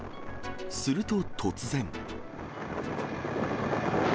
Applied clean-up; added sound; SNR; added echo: none; none; none; none.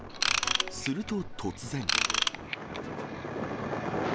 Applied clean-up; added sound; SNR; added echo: none; Ratchet, pawl / Tools; -3 dB; none.